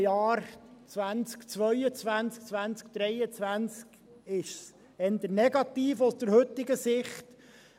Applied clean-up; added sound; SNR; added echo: none; none; none; none.